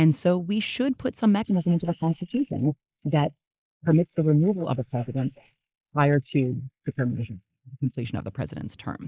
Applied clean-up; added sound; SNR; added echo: neural mask model Resemble Enhance denoiser.